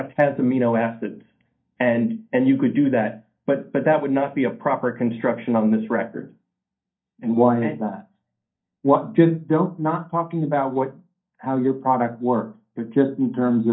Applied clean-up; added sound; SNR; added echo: neural mask model DeepFilterNet 3.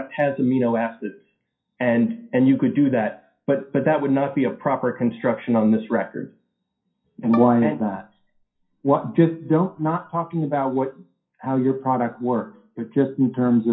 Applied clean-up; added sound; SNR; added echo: classical method WPE with log-MMSE.